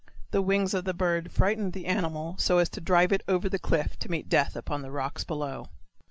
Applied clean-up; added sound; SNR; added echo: none; none; none; none.